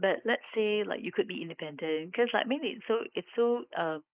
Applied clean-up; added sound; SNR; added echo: neural mask model Resemble Enhance denoiser.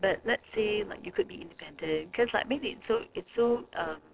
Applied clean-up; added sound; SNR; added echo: neural separator model SepFormer DNS4.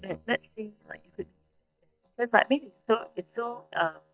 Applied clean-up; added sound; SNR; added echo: neural mask model DeepFilterNet 3.